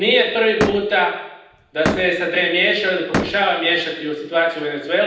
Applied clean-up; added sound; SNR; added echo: none; Slam; 8 dB; reverberation time 0.9 s.